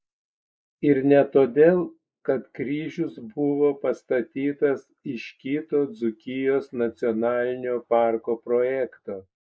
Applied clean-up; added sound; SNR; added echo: neural mask model Resemble Enhance denoiser.